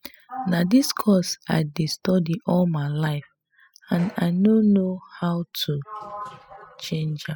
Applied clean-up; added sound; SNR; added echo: classical method spectral subtraction.